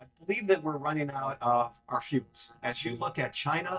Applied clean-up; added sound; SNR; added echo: neural mask model DeepFilterNet 3.